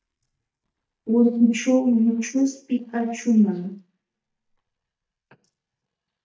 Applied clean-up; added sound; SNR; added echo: neural mask model DeepFilterNet 3.